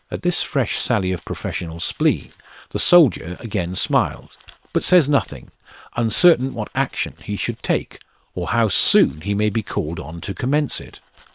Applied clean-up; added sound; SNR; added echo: neural separator model SepFormer WHAM!.